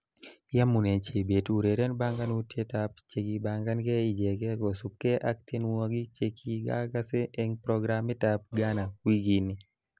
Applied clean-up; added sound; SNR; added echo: none; Burping, eructation; 18 dB; none.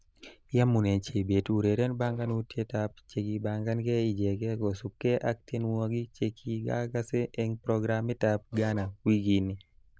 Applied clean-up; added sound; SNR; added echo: neural diffusion model UNIVERSE++.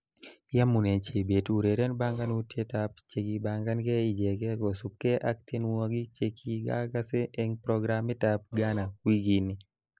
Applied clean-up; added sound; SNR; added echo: neural mask model Resemble Enhance denoiser.